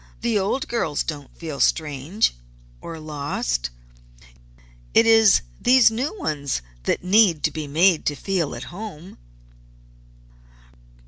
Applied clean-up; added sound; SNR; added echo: none; none; none; none.